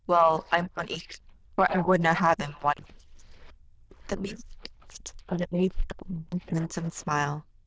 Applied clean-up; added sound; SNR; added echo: neural diffusion model UNIVERSE++.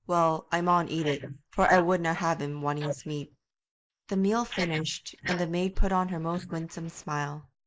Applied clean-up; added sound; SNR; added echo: neural mask model Resemble Enhance denoiser.